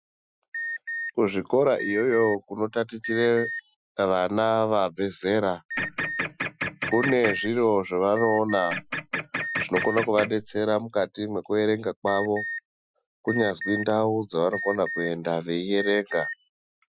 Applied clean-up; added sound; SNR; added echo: classical method Wiener filter.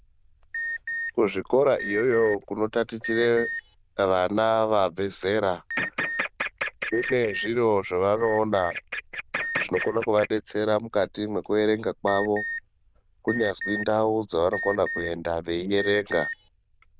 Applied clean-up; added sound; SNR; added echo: neural diffusion model UNIVERSE++.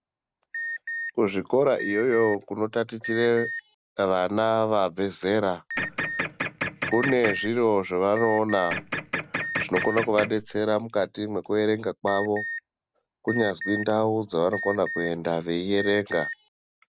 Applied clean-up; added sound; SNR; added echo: none; Printer + Alarm; 8 dB; none.